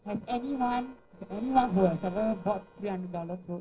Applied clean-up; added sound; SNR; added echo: neural separator model SepFormer DNS4.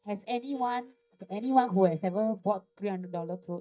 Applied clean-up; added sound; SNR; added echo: neural mask model DeepFilterNet 3.